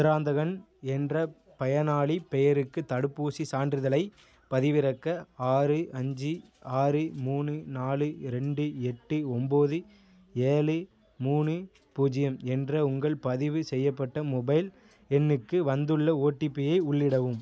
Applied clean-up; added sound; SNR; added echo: none; none; none; none.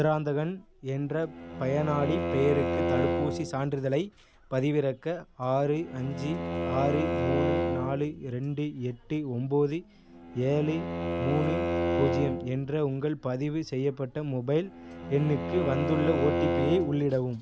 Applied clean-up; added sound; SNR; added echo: none; Bowed string instrument; 3 dB; none.